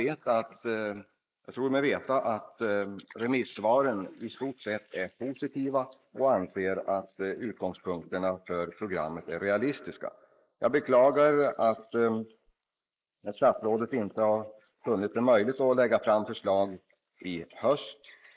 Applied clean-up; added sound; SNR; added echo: neural mask model Resemble Enhance denoiser.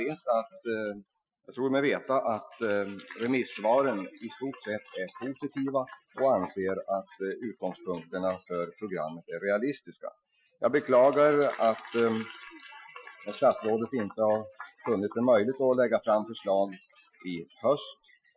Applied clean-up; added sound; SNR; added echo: classical method Wiener filter.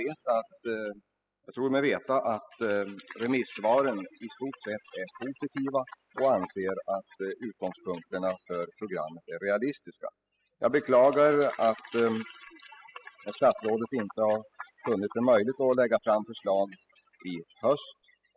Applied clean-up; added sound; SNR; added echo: classical method spectral subtraction.